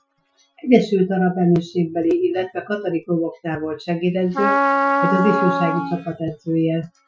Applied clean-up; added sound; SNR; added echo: classical method Wiener filter.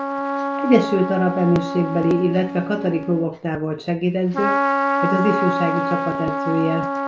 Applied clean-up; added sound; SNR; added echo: none; Trumpet; 3 dB; none.